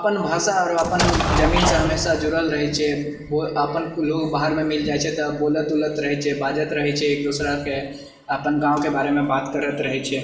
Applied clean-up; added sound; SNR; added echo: none; Explosion; 1 dB; reverberation time 0.8 s.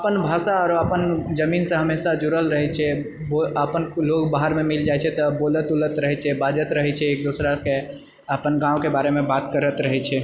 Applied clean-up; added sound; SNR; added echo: none; none; none; none.